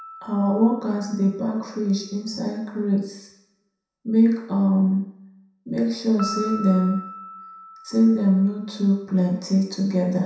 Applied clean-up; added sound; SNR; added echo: none; Piano; 18 dB; reverberation time 0.7 s.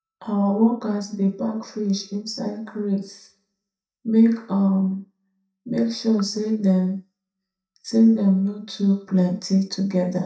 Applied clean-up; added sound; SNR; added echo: neural mask model DeepFilterNet 3.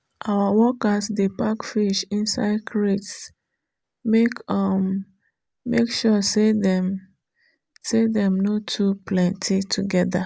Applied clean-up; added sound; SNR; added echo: none; none; none; none.